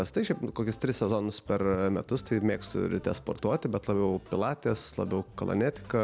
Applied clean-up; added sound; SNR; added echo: none; none; none; none.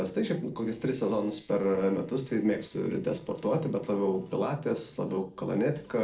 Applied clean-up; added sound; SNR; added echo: neural separator model SepFormer DNS4.